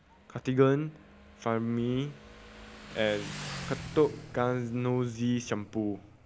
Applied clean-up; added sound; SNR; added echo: none; Motorcycle; 15 dB; none.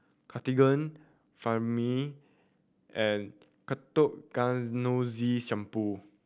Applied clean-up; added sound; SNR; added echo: none; none; none; none.